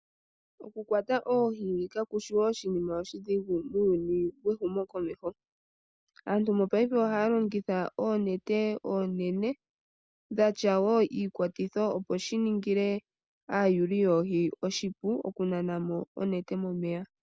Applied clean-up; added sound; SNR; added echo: none; none; none; none.